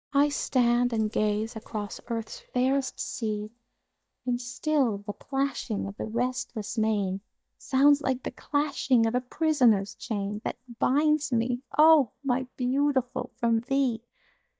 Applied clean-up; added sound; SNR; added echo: neural mask model DeepFilterNet 3.